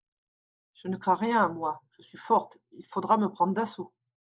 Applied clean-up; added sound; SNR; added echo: neural mask model Resemble Enhance denoiser.